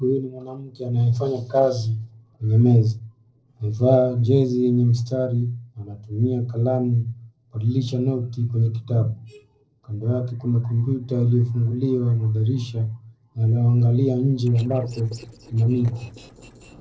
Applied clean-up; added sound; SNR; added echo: neural separator model SepFormer DNS4.